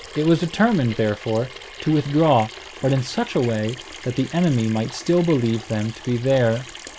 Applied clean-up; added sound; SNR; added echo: none; Sink (filling or washing) / Water tap, faucet; 17 dB; none.